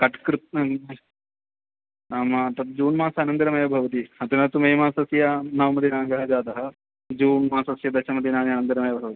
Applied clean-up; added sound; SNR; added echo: none; none; none; none.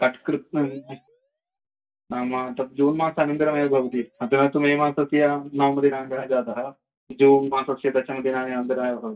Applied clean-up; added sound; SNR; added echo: neural mask model DeepFilterNet 3.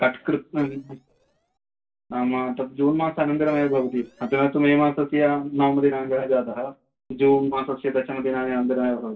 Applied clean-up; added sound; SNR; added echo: neural separator model SepFormer DNS4.